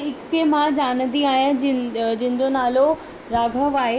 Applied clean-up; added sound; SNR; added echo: none; none; none; none.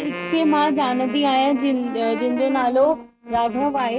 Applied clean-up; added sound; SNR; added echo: neural mask model RNNoise.